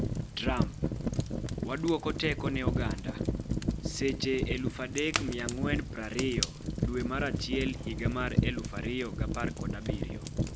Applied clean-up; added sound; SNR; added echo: none; Fire; -2 dB; none.